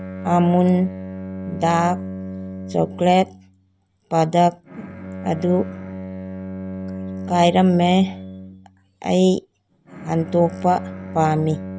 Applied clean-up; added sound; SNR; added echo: none; Bowed string instrument; 11 dB; none.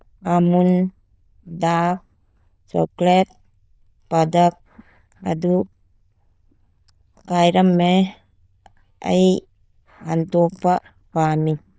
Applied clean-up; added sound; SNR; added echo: neural diffusion model UNIVERSE++.